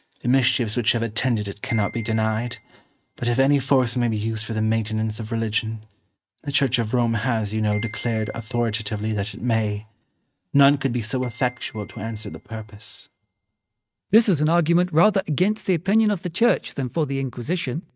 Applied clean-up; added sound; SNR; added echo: neural mask model RNNoise.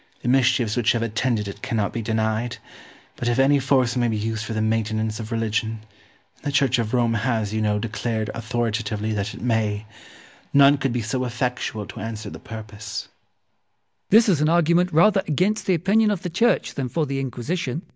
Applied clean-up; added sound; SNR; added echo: none; none; none; none.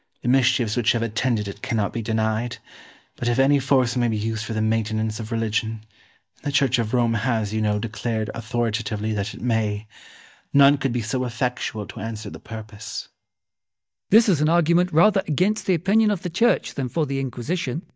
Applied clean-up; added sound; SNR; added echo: neural mask model DeepFilterNet 3.